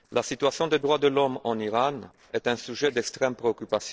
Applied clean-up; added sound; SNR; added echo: neural separator model SepFormer DNS4.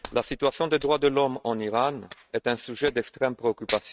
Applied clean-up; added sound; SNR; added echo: neural mask model RNNoise.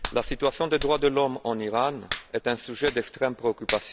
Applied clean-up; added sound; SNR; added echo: none; Hands; 10 dB; none.